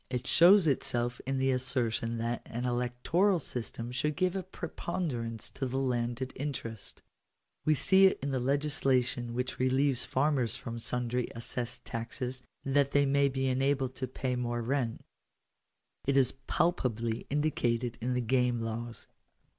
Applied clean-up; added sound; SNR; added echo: none; none; none; none.